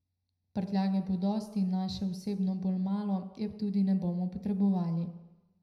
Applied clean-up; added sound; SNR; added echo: none; none; none; reverberation time 0.8 s.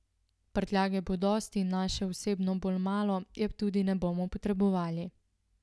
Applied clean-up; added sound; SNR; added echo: none; none; none; none.